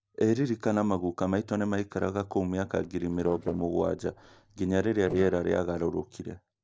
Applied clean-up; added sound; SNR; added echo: neural separator model SepFormer DNS4.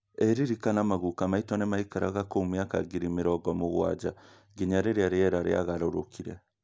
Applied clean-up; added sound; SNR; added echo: none; none; none; none.